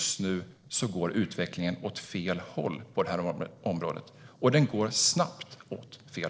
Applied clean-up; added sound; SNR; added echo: neural separator model SepFormer DNS4.